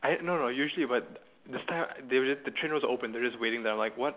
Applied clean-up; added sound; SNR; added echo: none; none; none; none.